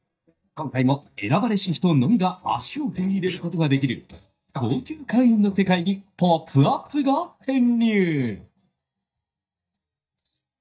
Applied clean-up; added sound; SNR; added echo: neural mask model DeepFilterNet 3.